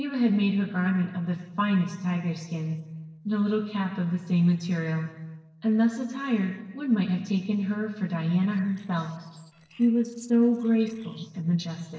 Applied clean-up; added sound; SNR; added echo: neural separator model SepFormer DNS4.